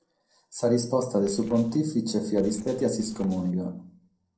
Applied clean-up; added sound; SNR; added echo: neural separator model SepFormer DNS4.